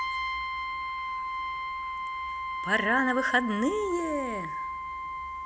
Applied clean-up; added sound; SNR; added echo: none; Brass instrument; 2 dB; none.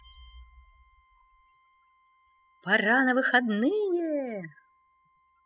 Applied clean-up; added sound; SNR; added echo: classical method spectral subtraction.